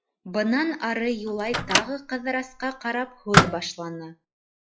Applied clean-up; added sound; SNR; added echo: classical method log-MMSE.